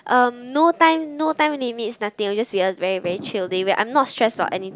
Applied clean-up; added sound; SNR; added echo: none; none; none; none.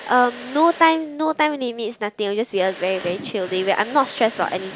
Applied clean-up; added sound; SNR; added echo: none; Mechanisms; 15 dB; none.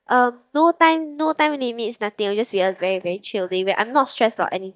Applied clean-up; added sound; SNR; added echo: neural mask model DeepFilterNet 3.